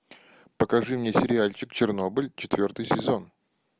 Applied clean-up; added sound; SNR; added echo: none; none; none; none.